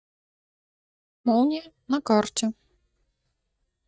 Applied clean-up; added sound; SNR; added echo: neural mask model DeepFilterNet 3.